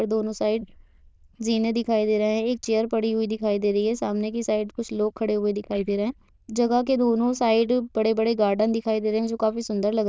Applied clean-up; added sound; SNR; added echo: neural diffusion model UNIVERSE++.